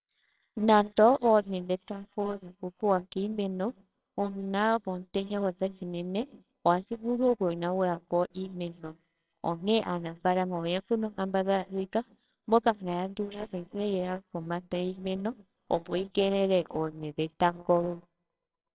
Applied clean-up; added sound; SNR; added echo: neural separator model SepFormer WHAMR!.